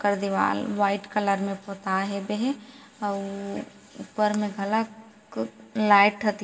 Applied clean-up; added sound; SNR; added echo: none; none; none; reverberation time 0.3 s.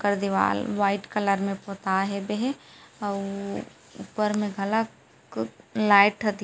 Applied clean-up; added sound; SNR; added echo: none; none; none; none.